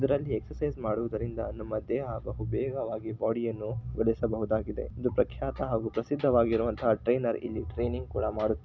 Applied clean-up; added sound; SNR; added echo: none; none; none; none.